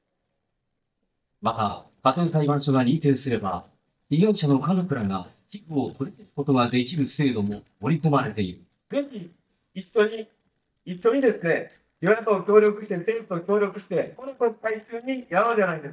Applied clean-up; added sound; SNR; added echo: neural mask model DeepFilterNet 3.